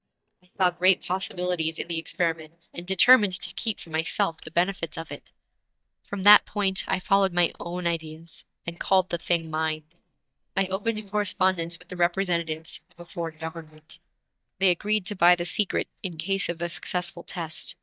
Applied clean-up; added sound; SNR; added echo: neural mask model DeepFilterNet 3.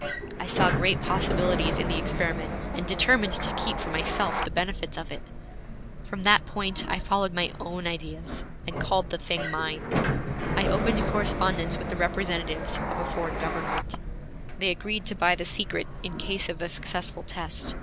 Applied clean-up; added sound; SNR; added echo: none; Sliding door; 1 dB; none.